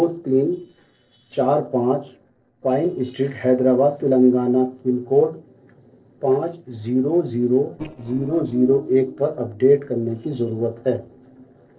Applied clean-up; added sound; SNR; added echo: neural separator model SepFormer DNS4.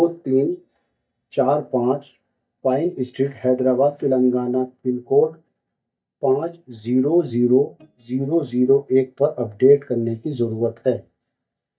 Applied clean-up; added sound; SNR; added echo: neural mask model DeepFilterNet 3.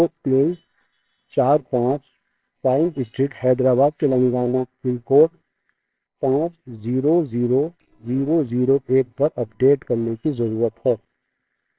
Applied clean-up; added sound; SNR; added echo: neural separator model SepFormer WHAMR!.